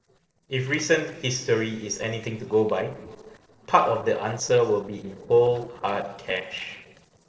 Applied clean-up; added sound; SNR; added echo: neural separator model SepFormer DNS4.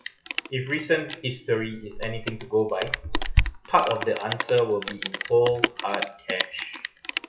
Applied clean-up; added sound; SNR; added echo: classical method WPE with log-MMSE.